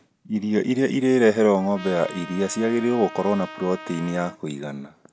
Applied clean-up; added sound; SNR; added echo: none; Trumpet; 16 dB; none.